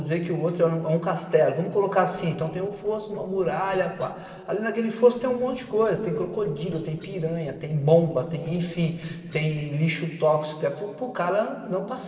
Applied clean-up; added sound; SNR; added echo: neural separator model SepFormer DNS4.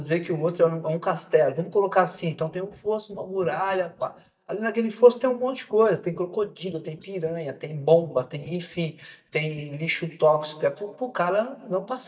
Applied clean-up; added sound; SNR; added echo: neural mask model DeepFilterNet 3.